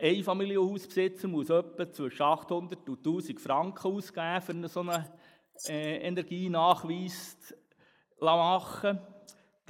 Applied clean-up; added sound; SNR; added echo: neural mask model Resemble Enhance denoiser.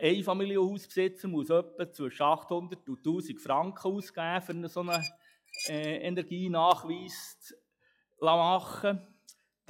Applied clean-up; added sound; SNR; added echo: classical method log-MMSE.